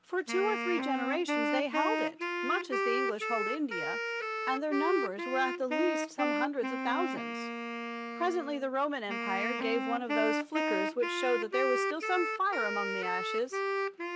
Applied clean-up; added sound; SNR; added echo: none; Wind instrument, woodwind instrument; 0 dB; none.